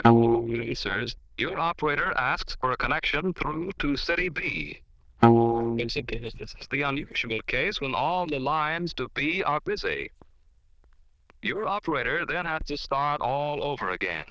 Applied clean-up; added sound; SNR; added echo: neural diffusion model UNIVERSE++.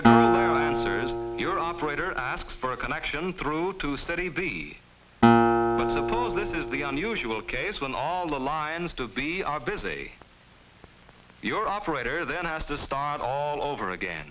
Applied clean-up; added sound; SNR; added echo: none; Acoustic guitar; -5 dB; none.